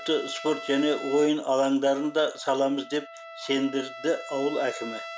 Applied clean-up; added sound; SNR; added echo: none; Trumpet; 14 dB; none.